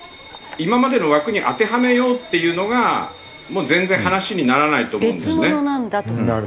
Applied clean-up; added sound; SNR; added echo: none; Bell; 17 dB; none.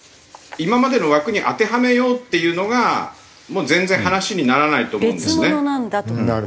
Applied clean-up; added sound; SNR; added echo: none; none; none; none.